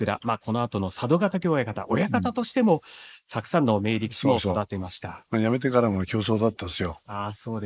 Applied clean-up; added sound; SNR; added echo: neural mask model Resemble Enhance denoiser.